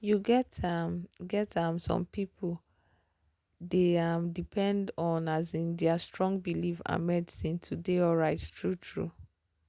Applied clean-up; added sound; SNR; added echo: none; none; none; none.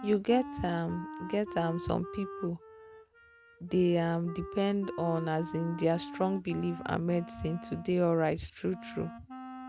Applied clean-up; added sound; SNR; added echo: none; Wind instrument, woodwind instrument; 13 dB; none.